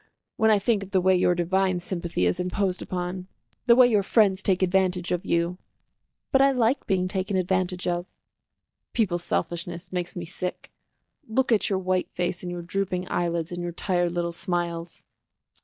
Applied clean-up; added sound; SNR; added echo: neural mask model DeepFilterNet 3.